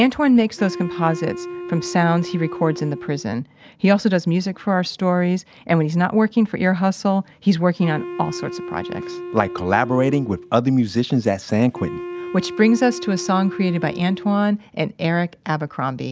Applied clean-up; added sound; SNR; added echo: none; Wind instrument, woodwind instrument; 12 dB; none.